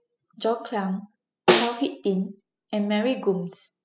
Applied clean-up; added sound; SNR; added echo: classical method spectral subtraction.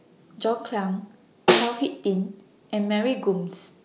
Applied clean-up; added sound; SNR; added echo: none; Snare drum; -3 dB; none.